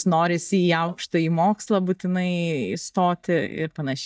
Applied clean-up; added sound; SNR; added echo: neural mask model DeepFilterNet 3.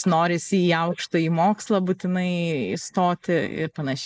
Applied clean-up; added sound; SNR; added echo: neural mask model Resemble Enhance denoiser.